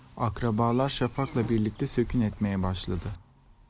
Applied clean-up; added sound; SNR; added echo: none; Walk, footsteps / Insect; 13 dB; none.